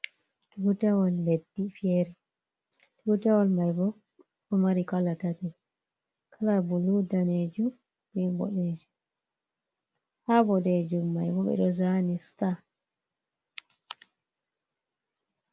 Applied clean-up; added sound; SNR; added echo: none; none; none; none.